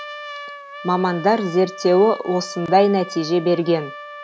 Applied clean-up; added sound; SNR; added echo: none; Trumpet; 15 dB; none.